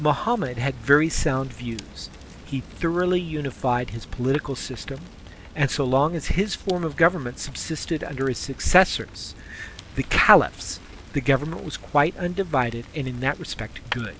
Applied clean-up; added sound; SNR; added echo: none; Fire; 17 dB; none.